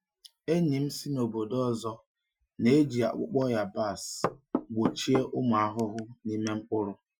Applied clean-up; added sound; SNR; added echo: classical method Wiener filter.